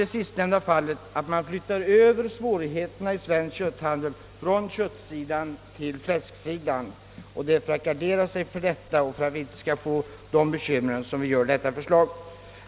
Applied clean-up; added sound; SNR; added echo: none; none; none; none.